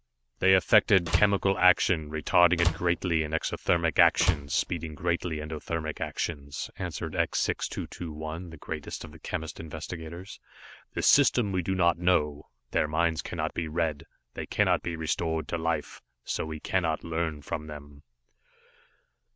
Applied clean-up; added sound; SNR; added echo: none; Slam; 4 dB; none.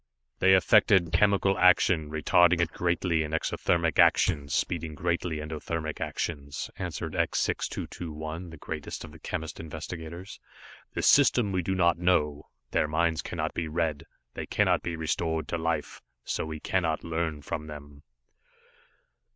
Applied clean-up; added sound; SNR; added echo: neural mask model Resemble Enhance denoiser.